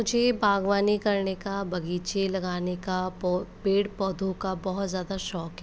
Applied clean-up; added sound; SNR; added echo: none; none; none; none.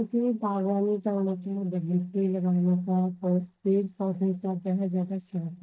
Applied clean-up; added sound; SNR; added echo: neural mask model DeepFilterNet 3.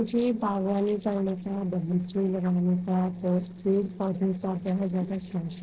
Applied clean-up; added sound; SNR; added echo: neural separator model SepFormer DNS4.